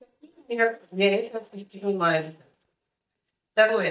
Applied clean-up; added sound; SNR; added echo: neural mask model DeepFilterNet 3.